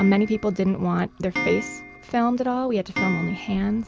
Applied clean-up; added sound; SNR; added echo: none; Clock; 10 dB; none.